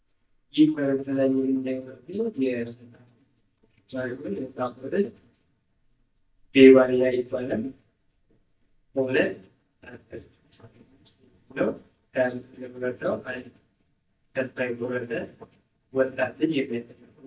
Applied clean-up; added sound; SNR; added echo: neural mask model DeepFilterNet 3.